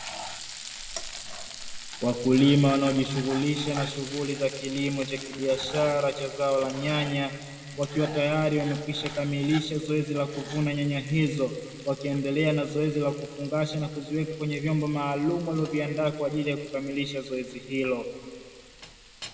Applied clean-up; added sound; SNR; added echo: none; Frying (food); 14 dB; reverberation time 1.5 s.